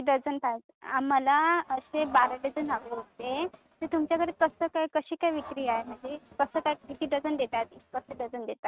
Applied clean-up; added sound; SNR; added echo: neural mask model RNNoise.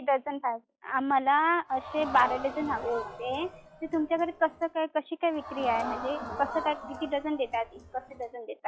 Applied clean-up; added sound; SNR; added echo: classical method log-MMSE.